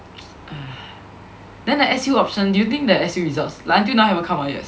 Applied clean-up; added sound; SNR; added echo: none; none; none; none.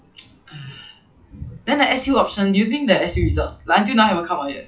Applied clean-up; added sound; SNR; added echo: classical method log-MMSE.